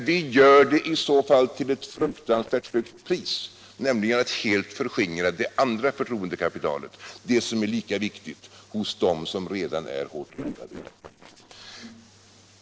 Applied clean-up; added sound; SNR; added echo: neural separator model SepFormer DNS4.